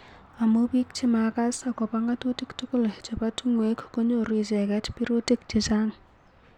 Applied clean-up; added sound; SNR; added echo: none; none; none; none.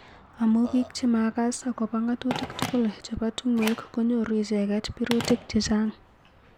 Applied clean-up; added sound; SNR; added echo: none; Telephone + Burping, eructation; 14 dB; none.